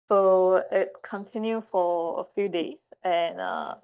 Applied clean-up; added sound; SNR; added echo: neural mask model DeepFilterNet 3.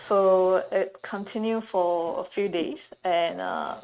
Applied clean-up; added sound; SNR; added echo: neural mask model RNNoise.